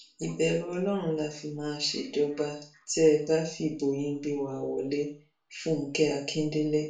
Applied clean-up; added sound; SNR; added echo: none; none; none; reverberation time 0.4 s.